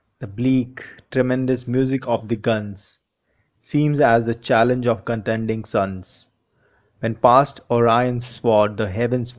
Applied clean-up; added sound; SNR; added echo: neural mask model Resemble Enhance denoiser.